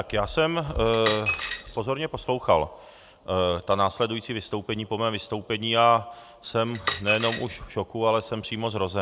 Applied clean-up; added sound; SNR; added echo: none; Coin (dropping); -2 dB; none.